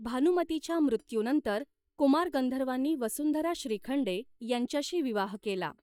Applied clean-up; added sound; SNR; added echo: neural mask model DeepFilterNet 3.